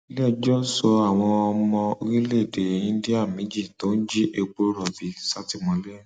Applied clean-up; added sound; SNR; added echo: none; none; none; none.